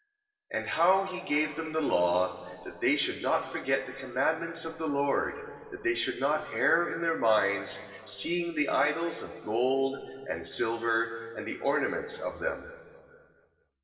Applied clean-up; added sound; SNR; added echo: none; none; none; reverberation time 2.2 s.